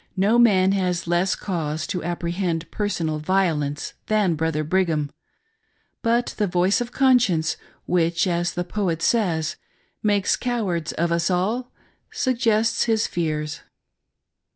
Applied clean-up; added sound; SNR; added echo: none; none; none; none.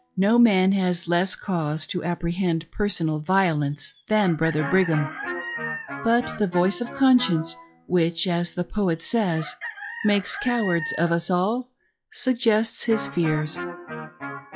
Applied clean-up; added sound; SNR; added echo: classical method log-MMSE.